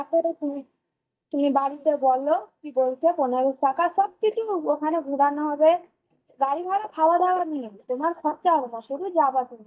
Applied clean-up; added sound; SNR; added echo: neural mask model DeepFilterNet 3.